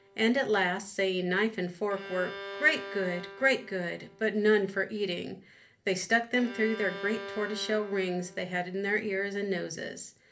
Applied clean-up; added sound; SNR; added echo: none; Bowed string instrument; 16 dB; reverberation time 0.3 s.